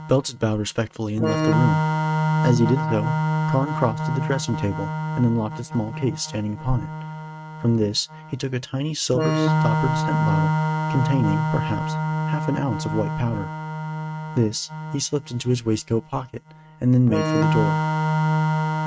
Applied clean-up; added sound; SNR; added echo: neural mask model RNNoise.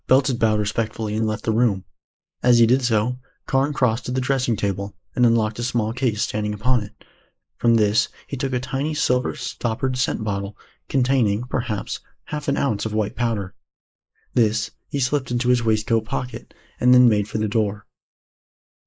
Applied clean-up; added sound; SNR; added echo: neural mask model Resemble Enhance denoiser.